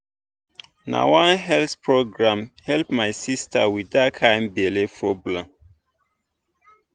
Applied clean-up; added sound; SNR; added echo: none; none; none; none.